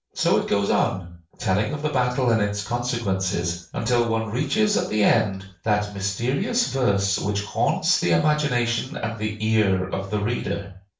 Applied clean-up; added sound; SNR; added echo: none; none; none; reverberation time 0.4 s.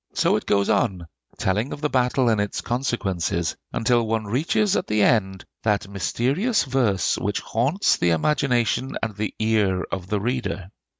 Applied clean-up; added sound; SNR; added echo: none; none; none; none.